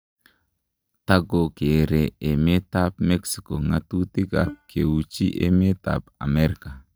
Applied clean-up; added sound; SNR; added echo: neural mask model DeepFilterNet 3.